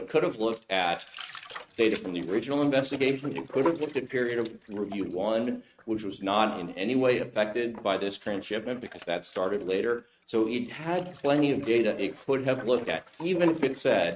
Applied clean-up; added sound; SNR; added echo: neural mask model RNNoise.